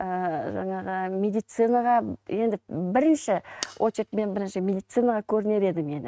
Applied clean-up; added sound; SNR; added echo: neural mask model RNNoise.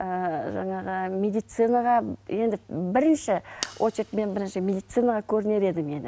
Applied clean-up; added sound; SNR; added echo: none; Fire; 16 dB; none.